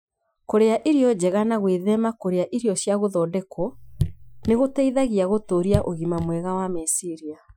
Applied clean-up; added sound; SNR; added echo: classical method Wiener filter.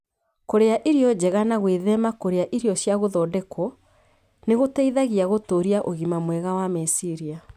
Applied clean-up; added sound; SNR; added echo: none; none; none; none.